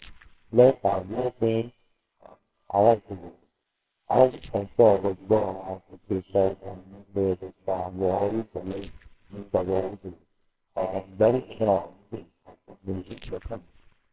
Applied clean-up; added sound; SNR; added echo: neural separator model SepFormer WHAMR!.